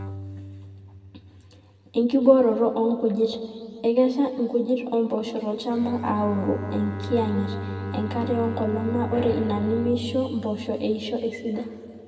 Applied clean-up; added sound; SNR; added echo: none; Bowed string instrument; 11 dB; reverberation time 2.0 s.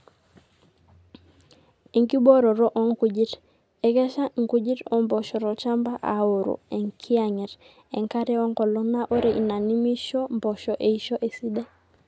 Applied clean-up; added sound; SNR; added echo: none; none; none; none.